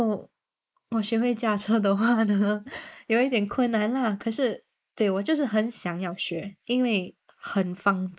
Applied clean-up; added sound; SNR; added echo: neural mask model Resemble Enhance denoiser.